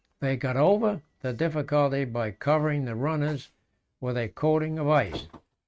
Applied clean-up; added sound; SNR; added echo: neural mask model RNNoise.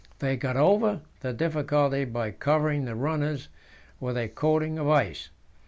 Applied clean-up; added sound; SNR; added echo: none; none; none; none.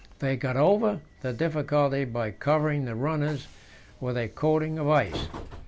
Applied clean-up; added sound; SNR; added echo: none; Train; 18 dB; none.